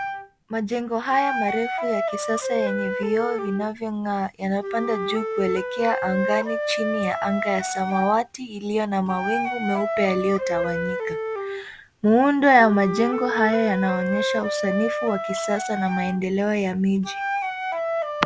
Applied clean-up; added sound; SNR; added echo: none; Wind instrument, woodwind instrument; 4 dB; none.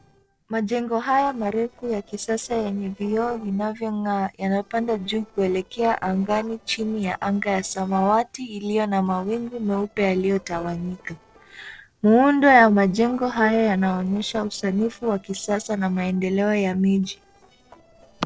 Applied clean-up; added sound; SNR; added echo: neural separator model SepFormer DNS4.